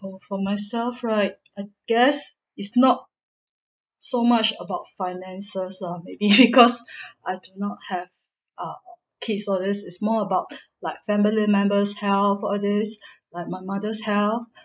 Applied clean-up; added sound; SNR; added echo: neural mask model Resemble Enhance denoiser.